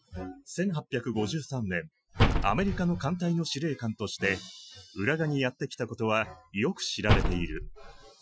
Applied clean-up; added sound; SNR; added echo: classical method Wiener filter.